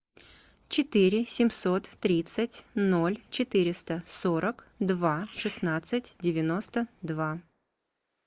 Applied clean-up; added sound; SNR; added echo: neural mask model Resemble Enhance denoiser.